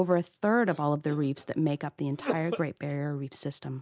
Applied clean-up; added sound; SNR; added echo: neural mask model Resemble Enhance denoiser.